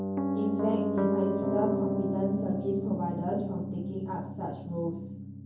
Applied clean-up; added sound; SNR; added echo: none; Piano; -3 dB; reverberation time 0.6 s.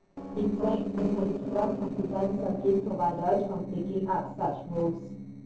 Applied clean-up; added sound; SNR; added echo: neural separator model SepFormer DNS4.